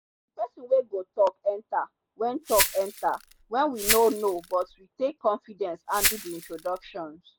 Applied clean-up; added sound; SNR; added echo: none; Glass; 3 dB; none.